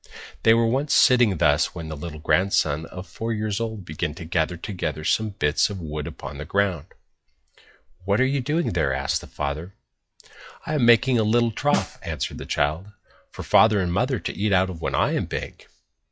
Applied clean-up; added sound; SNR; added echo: classical method log-MMSE.